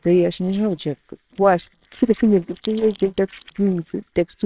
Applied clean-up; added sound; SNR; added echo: neural separator model SepFormer WHAMR!.